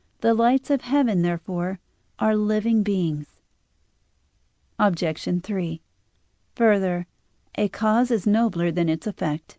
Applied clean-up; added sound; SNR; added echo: none; none; none; none.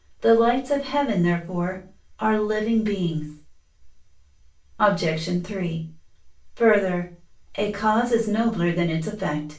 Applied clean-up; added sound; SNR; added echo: none; none; none; reverberation time 0.3 s.